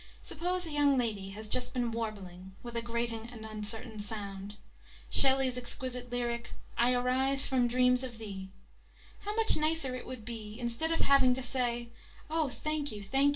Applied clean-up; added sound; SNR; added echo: none; none; none; reverberation time 0.2 s.